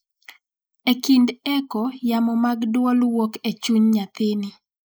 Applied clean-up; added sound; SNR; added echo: neural mask model Resemble Enhance denoiser.